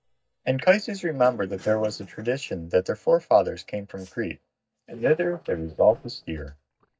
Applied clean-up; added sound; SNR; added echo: neural mask model DeepFilterNet 3.